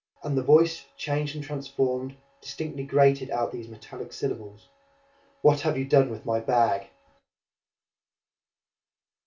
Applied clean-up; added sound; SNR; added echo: none; none; none; reverberation time 0.2 s.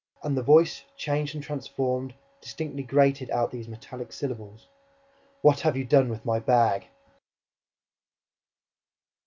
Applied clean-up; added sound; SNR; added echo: none; none; none; none.